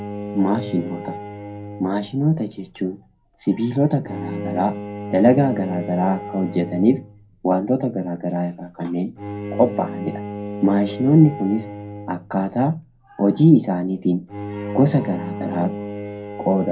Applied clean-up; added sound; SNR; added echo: none; Bowed string instrument; 12 dB; reverberation time 0.2 s.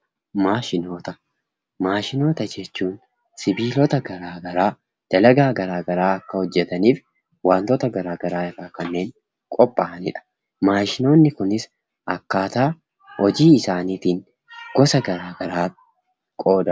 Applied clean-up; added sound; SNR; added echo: none; none; none; none.